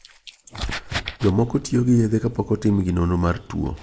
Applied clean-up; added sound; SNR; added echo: neural mask model Resemble Enhance denoiser.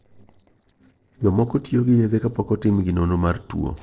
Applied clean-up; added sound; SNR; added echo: neural separator model SepFormer DNS4.